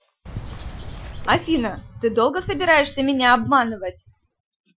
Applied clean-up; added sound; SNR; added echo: classical method Wiener filter.